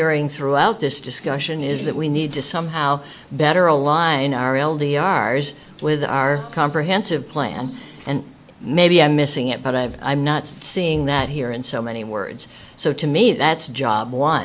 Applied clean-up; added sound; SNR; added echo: none; none; none; none.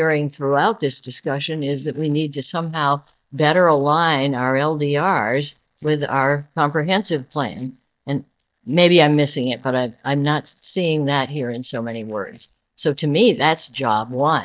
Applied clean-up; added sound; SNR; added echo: neural mask model DeepFilterNet 3.